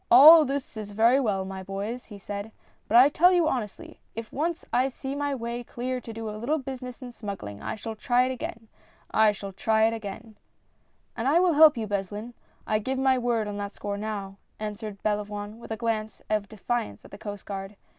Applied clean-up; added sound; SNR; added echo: none; none; none; none.